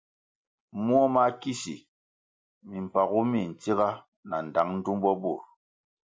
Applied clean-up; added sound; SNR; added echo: none; none; none; none.